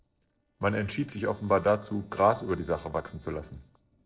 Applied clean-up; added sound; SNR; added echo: neural separator model SepFormer DNS4.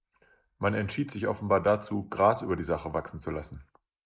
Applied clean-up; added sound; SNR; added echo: neural mask model Resemble Enhance denoiser.